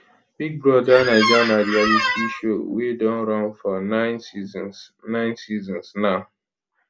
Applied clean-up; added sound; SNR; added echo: none; Squeak; 0 dB; none.